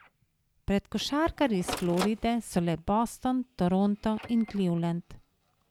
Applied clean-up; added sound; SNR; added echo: none; Printer; 16 dB; none.